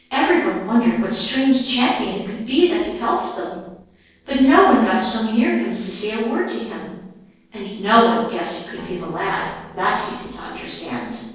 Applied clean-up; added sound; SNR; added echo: neural separator model SepFormer DNS4.